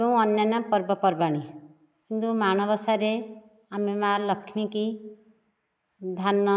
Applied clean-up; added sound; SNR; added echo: neural mask model Resemble Enhance denoiser.